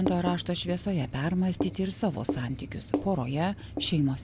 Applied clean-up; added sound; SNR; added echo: none; Writing; 1 dB; none.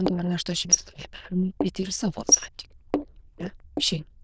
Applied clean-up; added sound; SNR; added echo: neural diffusion model UNIVERSE++.